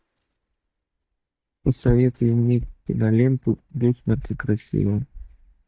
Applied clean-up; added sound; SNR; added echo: neural mask model DeepFilterNet 3.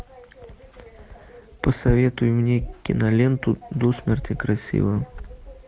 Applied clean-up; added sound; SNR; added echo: none; none; none; none.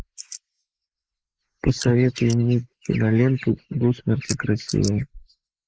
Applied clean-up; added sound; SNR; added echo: neural mask model Resemble Enhance denoiser.